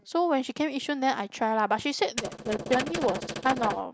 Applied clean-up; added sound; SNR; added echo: neural mask model RNNoise.